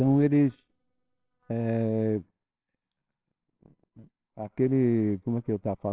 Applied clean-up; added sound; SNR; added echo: neural separator model SepFormer WHAMR!.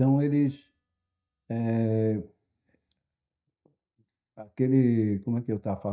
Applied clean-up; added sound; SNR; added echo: neural mask model DeepFilterNet 3.